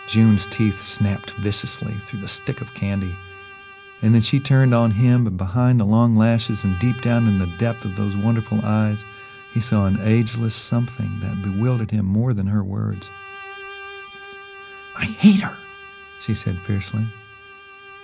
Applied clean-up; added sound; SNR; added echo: none; Bowed string instrument; 19 dB; none.